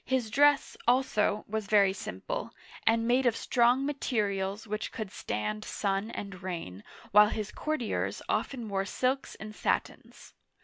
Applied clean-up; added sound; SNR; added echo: none; none; none; none.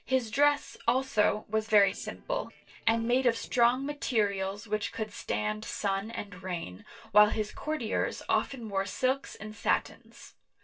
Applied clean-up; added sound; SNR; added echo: neural separator model SepFormer DNS4.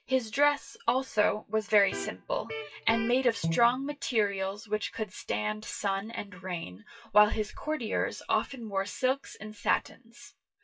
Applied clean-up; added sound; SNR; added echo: classical method WPE with log-MMSE.